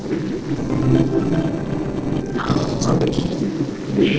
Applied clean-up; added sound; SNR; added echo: neural separator model SepFormer DNS4.